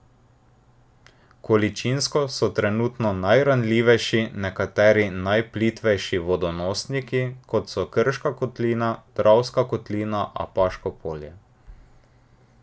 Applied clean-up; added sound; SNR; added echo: none; none; none; none.